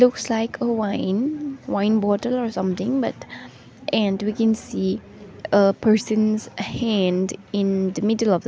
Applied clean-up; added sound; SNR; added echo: none; none; none; none.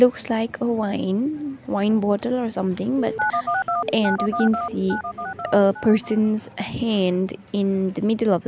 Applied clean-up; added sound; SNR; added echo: none; Telephone; 5 dB; none.